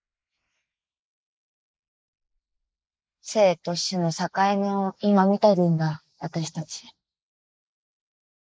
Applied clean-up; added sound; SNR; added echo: neural mask model Resemble Enhance denoiser.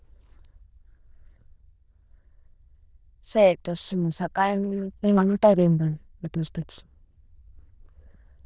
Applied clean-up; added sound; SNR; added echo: neural diffusion model UNIVERSE++.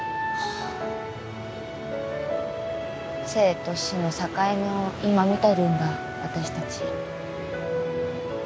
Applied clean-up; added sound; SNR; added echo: none; none; none; none.